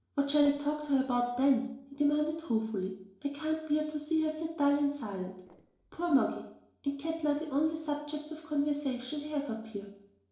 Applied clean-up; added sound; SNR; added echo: neural separator model SepFormer DNS4.